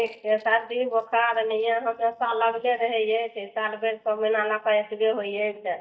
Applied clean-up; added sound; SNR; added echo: neural mask model DeepFilterNet 3.